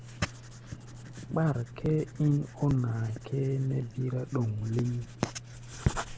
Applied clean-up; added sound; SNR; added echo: none; Writing; 13 dB; none.